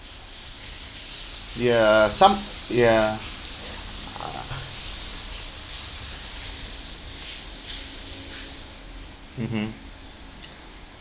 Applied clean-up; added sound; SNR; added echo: none; none; none; none.